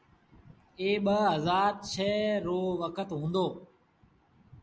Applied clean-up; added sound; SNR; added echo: none; none; none; none.